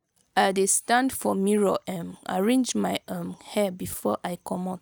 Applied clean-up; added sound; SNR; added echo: none; none; none; none.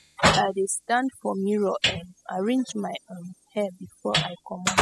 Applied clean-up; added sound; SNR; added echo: classical method spectral subtraction.